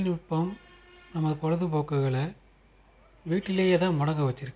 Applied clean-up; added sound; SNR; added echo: none; none; none; none.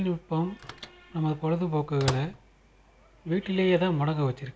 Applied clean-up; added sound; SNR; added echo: none; Microwave oven; 11 dB; none.